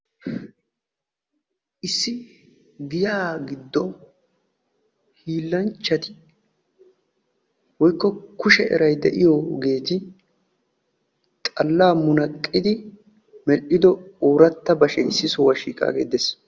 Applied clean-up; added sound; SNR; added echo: none; none; none; none.